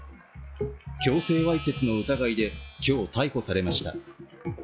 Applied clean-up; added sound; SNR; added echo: classical method log-MMSE.